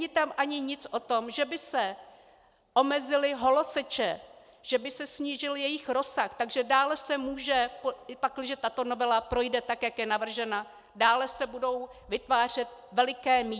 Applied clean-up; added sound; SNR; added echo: none; none; none; none.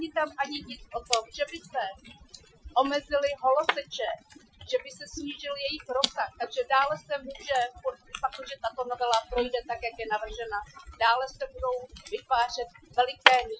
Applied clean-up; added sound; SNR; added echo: classical method Wiener filter.